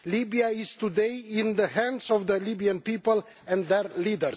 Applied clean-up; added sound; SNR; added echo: none; none; none; none.